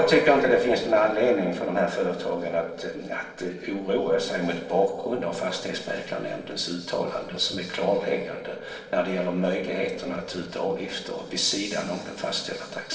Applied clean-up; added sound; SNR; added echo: neural separator model SepFormer DNS4.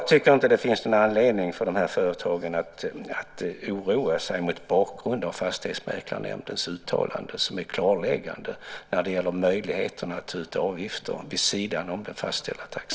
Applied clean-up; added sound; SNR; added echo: none; none; none; none.